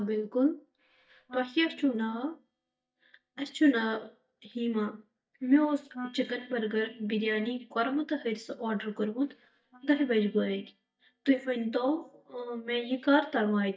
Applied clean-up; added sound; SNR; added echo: neural mask model DeepFilterNet 3.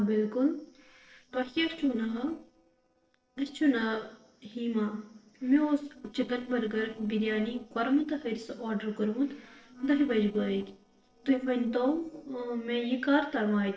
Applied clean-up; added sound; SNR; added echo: neural separator model SepFormer DNS4.